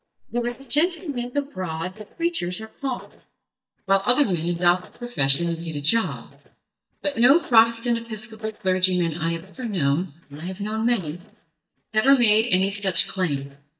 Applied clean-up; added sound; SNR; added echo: neural mask model DeepFilterNet 3.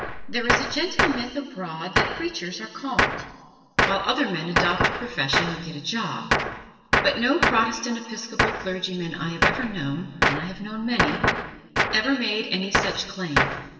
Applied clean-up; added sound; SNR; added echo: none; Gunshot, gunfire; -1 dB; reverberation time 1.9 s.